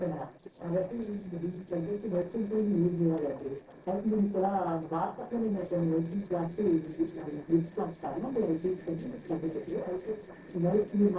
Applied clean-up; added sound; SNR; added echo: neural separator model SepFormer DNS4.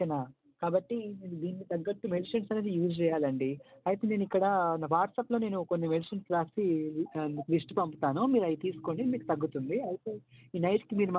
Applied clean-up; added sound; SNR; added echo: none; none; none; none.